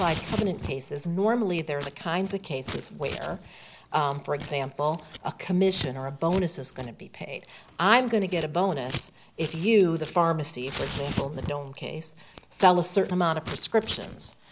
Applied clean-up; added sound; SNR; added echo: none; Scissors; 13 dB; none.